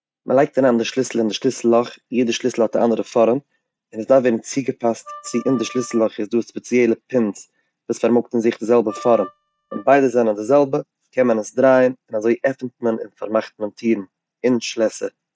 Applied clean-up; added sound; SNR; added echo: neural mask model RNNoise.